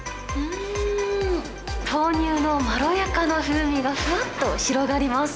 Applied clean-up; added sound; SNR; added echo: none; Zipper (clothing); 19 dB; none.